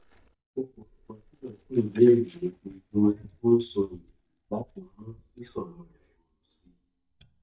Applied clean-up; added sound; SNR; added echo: neural mask model DeepFilterNet 3.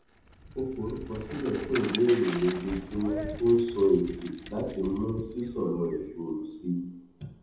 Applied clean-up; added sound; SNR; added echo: none; Bicycle; 13 dB; reverberation time 0.8 s.